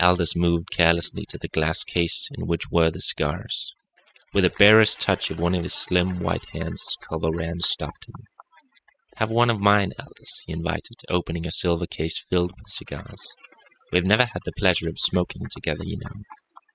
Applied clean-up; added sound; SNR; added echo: classical method spectral subtraction.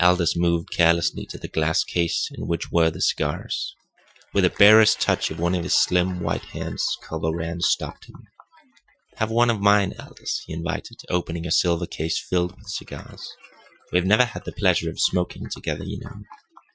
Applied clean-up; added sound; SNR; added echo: classical method Wiener filter.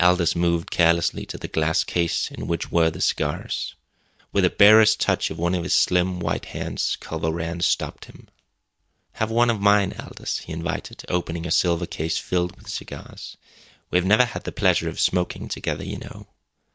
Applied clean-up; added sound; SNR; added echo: none; none; none; none.